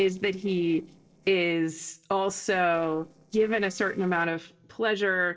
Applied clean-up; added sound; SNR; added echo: neural separator model SepFormer DNS4.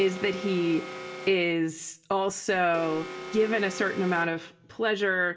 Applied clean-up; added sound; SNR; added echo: none; Alarm; 13 dB; reverberation time 0.3 s.